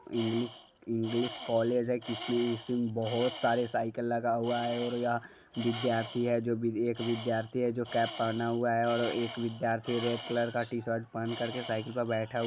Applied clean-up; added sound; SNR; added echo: none; Tools; 13 dB; none.